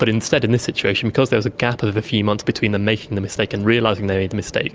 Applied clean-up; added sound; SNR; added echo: none; none; none; none.